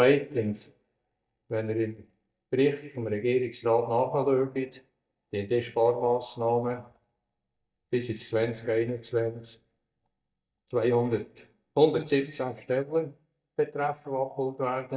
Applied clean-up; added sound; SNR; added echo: neural mask model DeepFilterNet 3.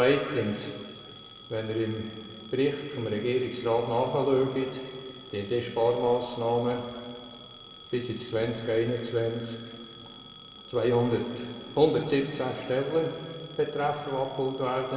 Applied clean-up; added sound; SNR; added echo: none; Telephone; 19 dB; reverberation time 2.0 s.